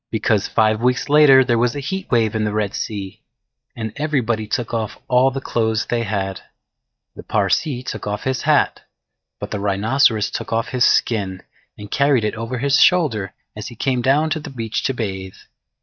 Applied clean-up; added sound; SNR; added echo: neural mask model DeepFilterNet 3.